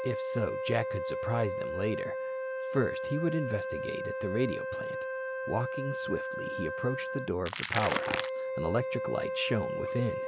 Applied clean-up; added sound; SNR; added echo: none; Crackle + Wind instrument, woodwind instrument; 1 dB; none.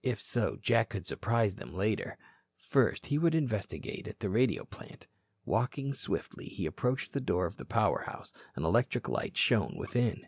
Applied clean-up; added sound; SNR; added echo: none; none; none; none.